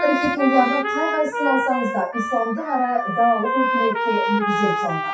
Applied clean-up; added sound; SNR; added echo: classical method WPE with log-MMSE.